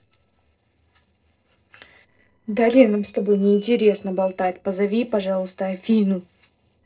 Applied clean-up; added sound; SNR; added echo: neural separator model SepFormer DNS4.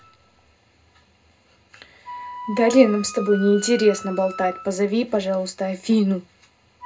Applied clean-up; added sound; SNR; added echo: none; Wind instrument, woodwind instrument; 17 dB; reverberation time 0.2 s.